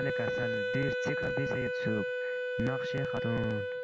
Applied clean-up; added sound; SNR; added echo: none; Wind instrument, woodwind instrument; -2 dB; none.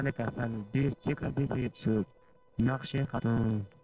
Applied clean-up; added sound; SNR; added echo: neural separator model SepFormer DNS4.